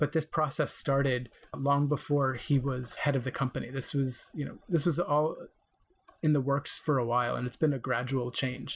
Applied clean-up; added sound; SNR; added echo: none; none; none; none.